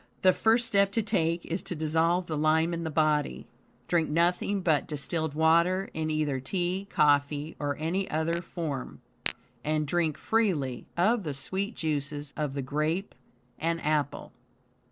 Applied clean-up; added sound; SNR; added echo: neural separator model SepFormer DNS4.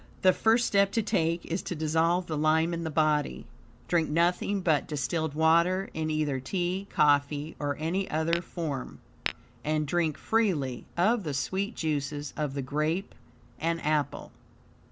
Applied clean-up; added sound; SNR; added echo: none; Tap / Glass; 11 dB; none.